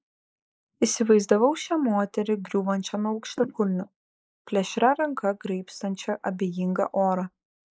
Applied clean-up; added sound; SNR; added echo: neural mask model Resemble Enhance denoiser.